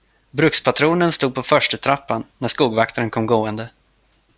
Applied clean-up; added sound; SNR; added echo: none; none; none; none.